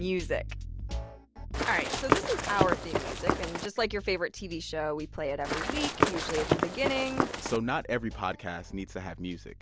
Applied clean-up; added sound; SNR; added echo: none; Run; -3 dB; none.